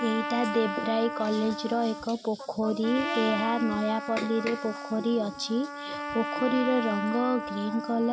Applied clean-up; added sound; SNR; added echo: none; Trumpet; 7 dB; none.